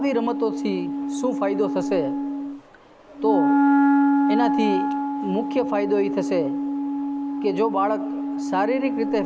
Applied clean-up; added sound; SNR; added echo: none; Wind instrument, woodwind instrument; -2 dB; none.